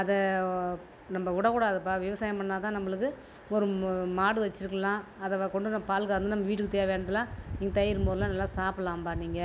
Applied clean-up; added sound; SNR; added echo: none; none; none; none.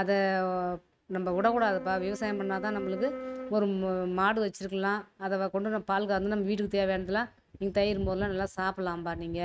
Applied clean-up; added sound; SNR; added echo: neural mask model RNNoise.